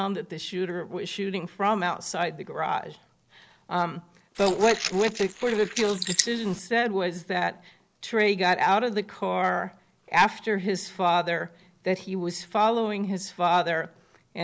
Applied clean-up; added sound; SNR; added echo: neural mask model Resemble Enhance denoiser.